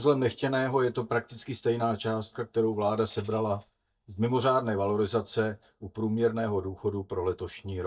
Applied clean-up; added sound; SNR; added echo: neural mask model DeepFilterNet 3.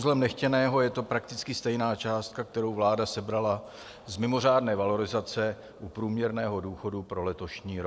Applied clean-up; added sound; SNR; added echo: none; none; none; none.